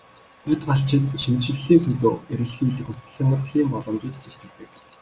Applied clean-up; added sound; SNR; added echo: none; none; none; none.